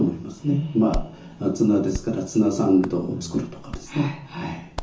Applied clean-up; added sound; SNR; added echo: none; Hands; 13 dB; reverberation time 0.9 s.